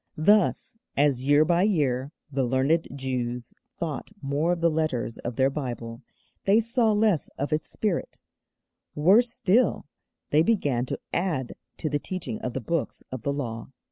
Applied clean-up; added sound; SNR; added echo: none; none; none; none.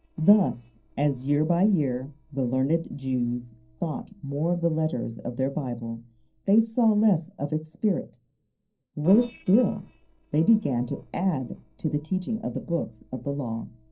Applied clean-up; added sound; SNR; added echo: neural separator model SepFormer DNS4.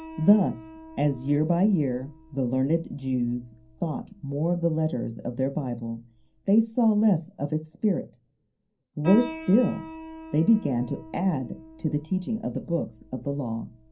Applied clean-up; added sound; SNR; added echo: none; Piano; 17 dB; reverberation time 0.3 s.